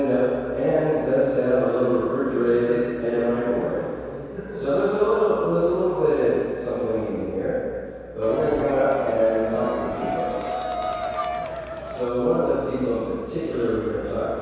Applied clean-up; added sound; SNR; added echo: none; Crowd; 7 dB; reverberation time 2.0 s.